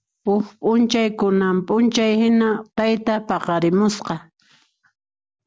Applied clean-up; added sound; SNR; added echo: none; none; none; none.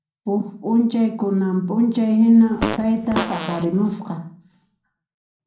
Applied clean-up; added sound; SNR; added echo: none; Fart; 7 dB; reverberation time 0.6 s.